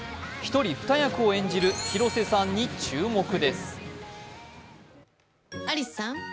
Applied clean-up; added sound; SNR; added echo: none; Wind instrument, woodwind instrument; 12 dB; none.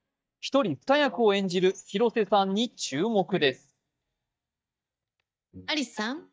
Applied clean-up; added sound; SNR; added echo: neural mask model DeepFilterNet 3.